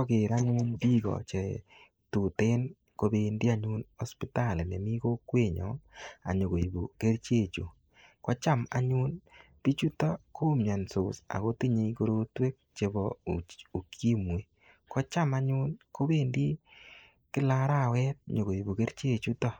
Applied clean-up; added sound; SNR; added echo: neural mask model Resemble Enhance denoiser.